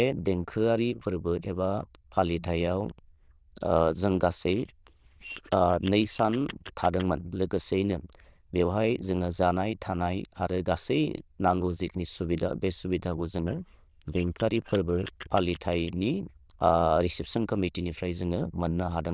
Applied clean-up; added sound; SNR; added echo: neural diffusion model UNIVERSE++.